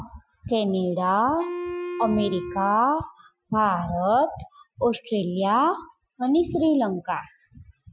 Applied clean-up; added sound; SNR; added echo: classical method Wiener filter.